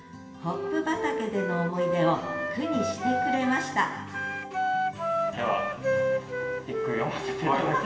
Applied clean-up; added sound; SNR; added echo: none; Wind instrument, woodwind instrument; 1 dB; reverberation time 1.4 s.